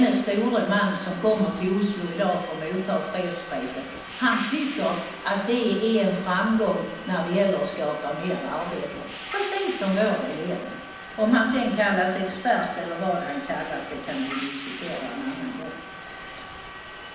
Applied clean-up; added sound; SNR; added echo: none; Subway, metro, underground; 13 dB; reverberation time 0.9 s.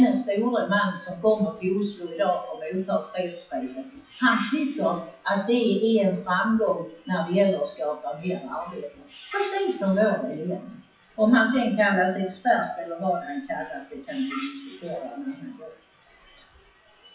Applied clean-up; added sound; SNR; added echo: classical method WPE with log-MMSE.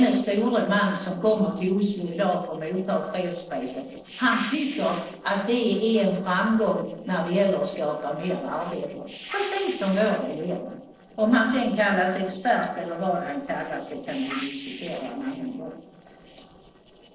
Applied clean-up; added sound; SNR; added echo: neural separator model SepFormer DNS4.